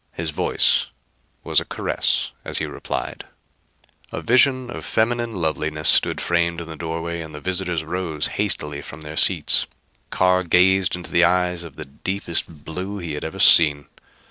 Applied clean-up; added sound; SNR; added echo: none; Tambourine; 13 dB; none.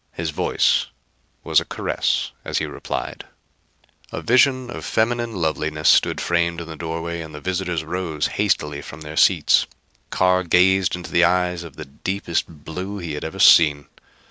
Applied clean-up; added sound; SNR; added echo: none; none; none; none.